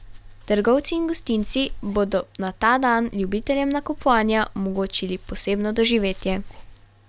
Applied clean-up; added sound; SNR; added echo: none; Dog; 14 dB; none.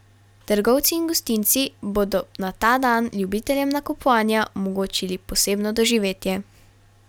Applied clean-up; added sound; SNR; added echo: none; none; none; none.